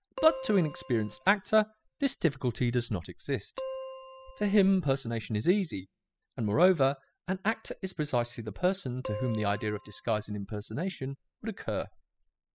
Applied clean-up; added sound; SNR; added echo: classical method spectral subtraction.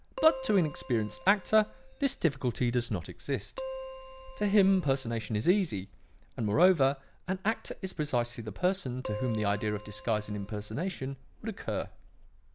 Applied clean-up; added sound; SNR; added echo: none; Keyboard (musical); 15 dB; none.